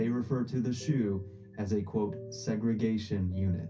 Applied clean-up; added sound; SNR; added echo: none; none; none; reverberation time 0.3 s.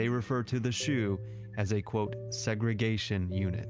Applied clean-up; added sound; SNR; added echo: none; none; none; none.